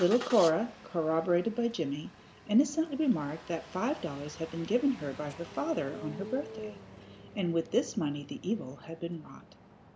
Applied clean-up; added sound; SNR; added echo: none; Engine starting; 16 dB; none.